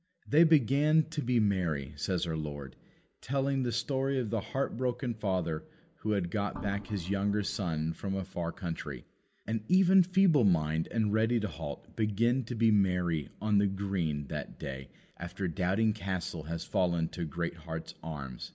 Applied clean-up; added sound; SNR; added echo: none; Organ; 14 dB; none.